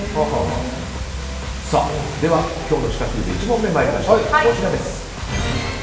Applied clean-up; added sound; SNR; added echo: none; Vehicle; 14 dB; reverberation time 1.2 s.